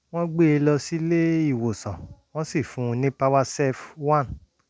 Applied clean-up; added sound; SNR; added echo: none; none; none; none.